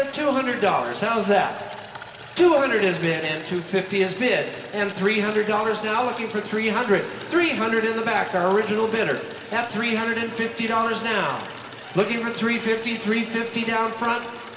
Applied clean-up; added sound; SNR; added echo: none; Water tap, faucet / Liquid; 17 dB; reverberation time 2.8 s.